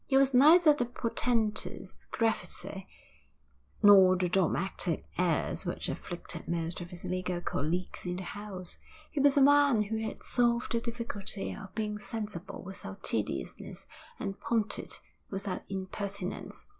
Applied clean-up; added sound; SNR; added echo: none; none; none; none.